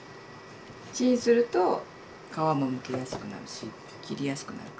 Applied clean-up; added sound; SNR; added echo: none; none; none; none.